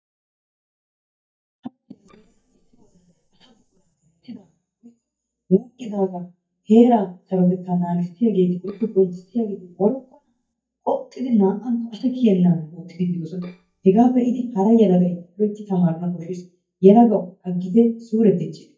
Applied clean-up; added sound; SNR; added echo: neural mask model DeepFilterNet 3.